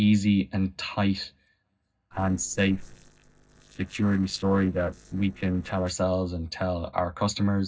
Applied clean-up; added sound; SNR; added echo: neural separator model SepFormer DNS4.